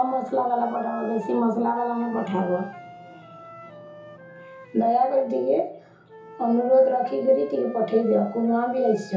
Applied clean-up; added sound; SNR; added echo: none; Wind instrument, woodwind instrument; 19 dB; reverberation time 0.6 s.